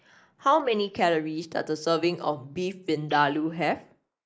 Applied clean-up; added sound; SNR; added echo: neural mask model Resemble Enhance denoiser.